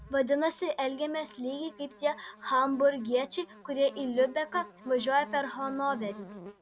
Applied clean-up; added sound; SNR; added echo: none; Buzz; 20 dB; none.